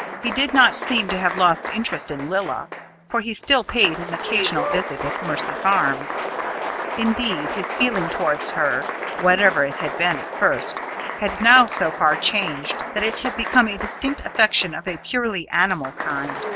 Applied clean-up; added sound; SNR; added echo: none; Applause; 7 dB; none.